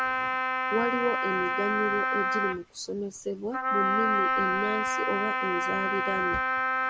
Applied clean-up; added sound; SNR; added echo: none; Wind instrument, woodwind instrument; -5 dB; none.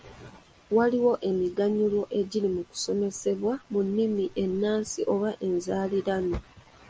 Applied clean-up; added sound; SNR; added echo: none; none; none; none.